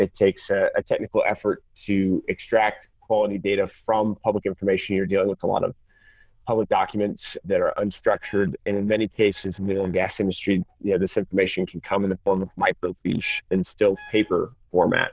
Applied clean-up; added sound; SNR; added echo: neural diffusion model UNIVERSE++.